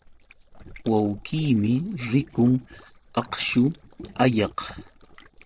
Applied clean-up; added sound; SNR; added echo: neural separator model SepFormer DNS4.